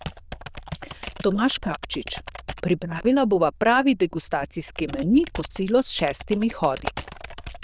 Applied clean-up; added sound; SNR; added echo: neural diffusion model UNIVERSE++.